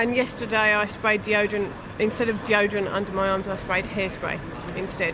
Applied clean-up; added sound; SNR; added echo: none; none; none; none.